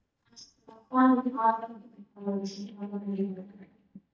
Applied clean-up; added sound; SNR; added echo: neural mask model DeepFilterNet 3.